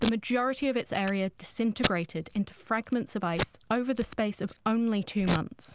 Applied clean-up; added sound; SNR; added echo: none; Packing tape, duct tape; 7 dB; none.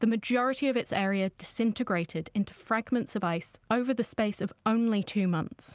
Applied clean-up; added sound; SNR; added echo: none; none; none; none.